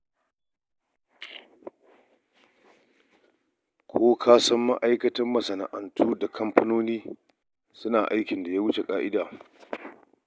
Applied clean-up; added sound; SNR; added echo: none; none; none; none.